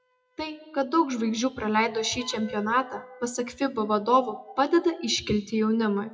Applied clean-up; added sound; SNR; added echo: classical method WPE with log-MMSE.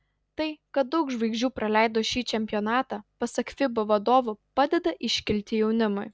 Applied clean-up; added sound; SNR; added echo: none; none; none; none.